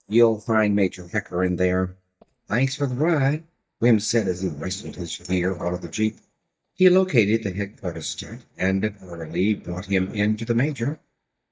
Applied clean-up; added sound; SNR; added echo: neural mask model DeepFilterNet 3.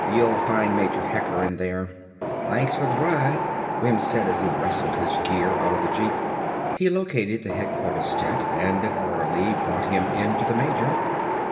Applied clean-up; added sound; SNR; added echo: none; Wind; -1 dB; reverberation time 1.9 s.